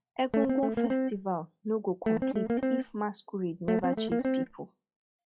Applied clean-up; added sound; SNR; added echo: classical method log-MMSE.